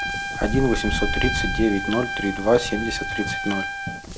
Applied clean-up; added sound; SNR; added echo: none; Trumpet + Wind; 2 dB; none.